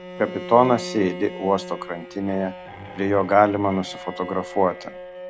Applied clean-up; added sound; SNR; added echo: none; Bowed string instrument; 13 dB; none.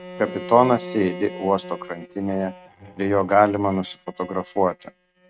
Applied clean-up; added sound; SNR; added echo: neural mask model RNNoise.